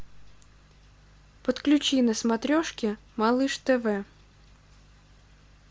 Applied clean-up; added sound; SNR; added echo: none; none; none; none.